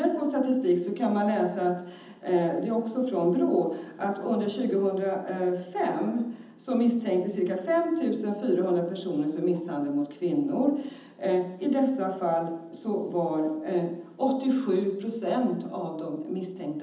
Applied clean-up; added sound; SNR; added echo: none; none; none; reverberation time 0.8 s.